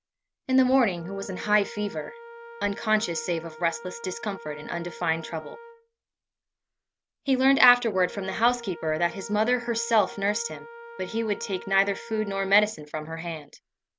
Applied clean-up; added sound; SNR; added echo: none; Wind instrument, woodwind instrument; 17 dB; none.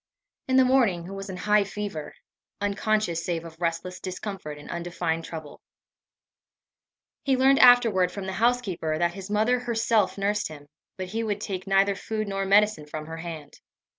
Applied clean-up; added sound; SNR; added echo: none; none; none; none.